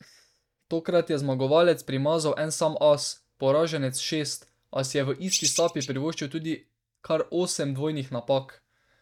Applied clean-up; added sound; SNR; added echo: neural mask model DeepFilterNet 3.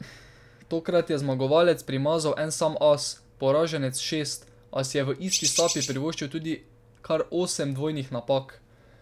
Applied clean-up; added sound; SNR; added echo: none; Bird; 1 dB; none.